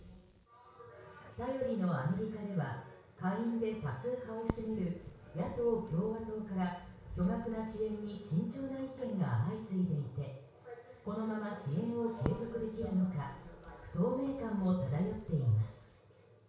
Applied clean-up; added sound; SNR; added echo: none; Crackle; 16 dB; reverberation time 0.6 s.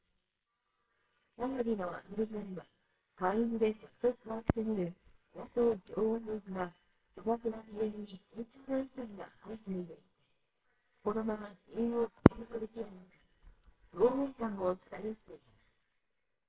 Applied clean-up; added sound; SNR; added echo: neural separator model SepFormer WHAMR!.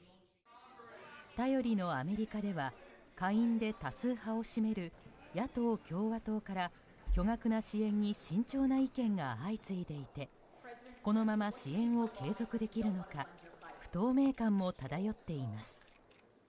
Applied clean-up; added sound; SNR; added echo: none; none; none; none.